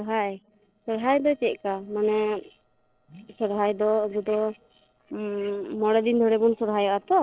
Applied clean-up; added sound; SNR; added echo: neural separator model SepFormer DNS4.